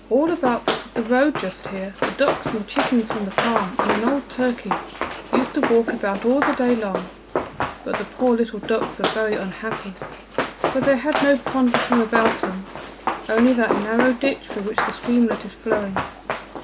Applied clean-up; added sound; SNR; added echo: none; Run; 4 dB; none.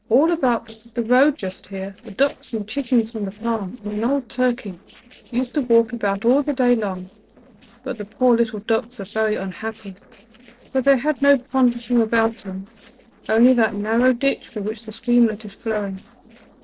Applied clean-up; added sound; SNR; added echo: neural separator model SepFormer DNS4.